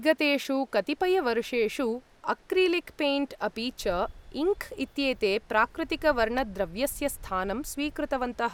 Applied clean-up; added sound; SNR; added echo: none; Stream; 19 dB; none.